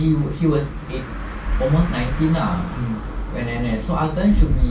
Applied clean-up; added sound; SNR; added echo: none; Car; 19 dB; reverberation time 0.2 s.